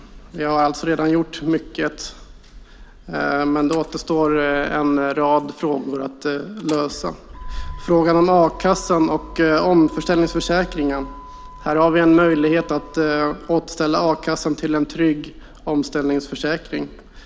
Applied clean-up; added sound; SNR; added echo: none; Motor vehicle (road); 18 dB; none.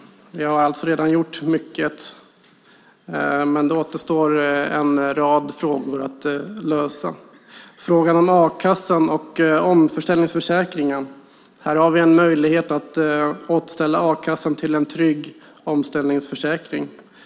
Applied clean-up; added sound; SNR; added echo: none; none; none; none.